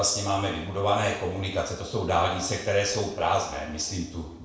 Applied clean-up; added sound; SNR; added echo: neural separator model SepFormer DNS4.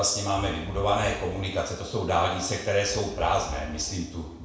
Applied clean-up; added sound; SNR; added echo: none; Wind; 11 dB; reverberation time 0.6 s.